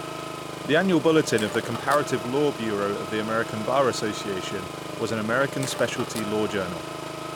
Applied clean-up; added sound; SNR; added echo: none; Engine; 8 dB; none.